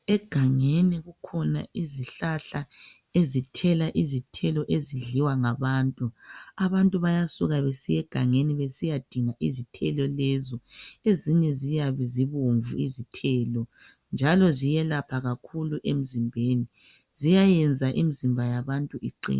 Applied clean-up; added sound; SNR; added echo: none; none; none; none.